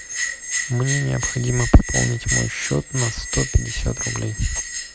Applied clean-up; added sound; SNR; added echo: none; Bell; 6 dB; none.